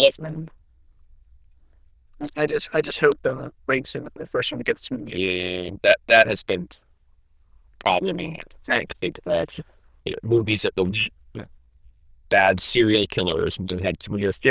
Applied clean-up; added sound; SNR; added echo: neural diffusion model UNIVERSE++.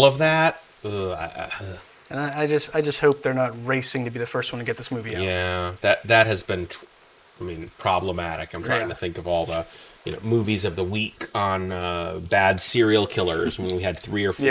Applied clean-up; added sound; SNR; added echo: neural mask model Resemble Enhance denoiser.